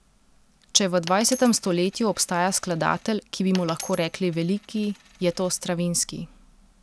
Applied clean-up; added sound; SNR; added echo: none; Coin (dropping); 18 dB; none.